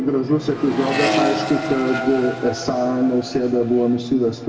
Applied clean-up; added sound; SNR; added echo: none; Accelerating, revving, vroom; 6 dB; reverberation time 1.2 s.